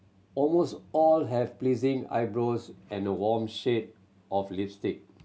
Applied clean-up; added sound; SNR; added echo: none; none; none; none.